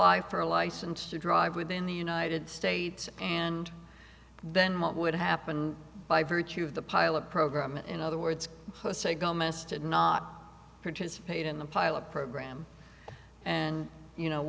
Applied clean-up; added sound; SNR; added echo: none; none; none; none.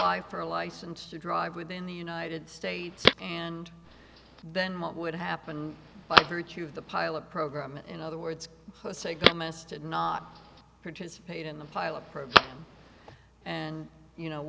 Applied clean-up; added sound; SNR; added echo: none; Telephone; -2 dB; none.